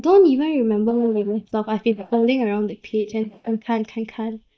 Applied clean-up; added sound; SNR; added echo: neural mask model DeepFilterNet 3.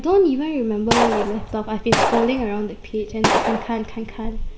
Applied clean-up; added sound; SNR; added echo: none; Gunshot, gunfire; 2 dB; reverberation time 0.6 s.